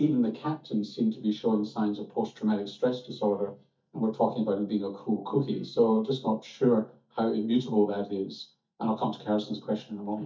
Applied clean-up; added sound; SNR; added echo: neural mask model DeepFilterNet 3.